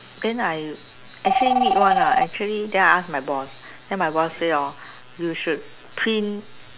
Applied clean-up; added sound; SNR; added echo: none; Telephone; 0 dB; none.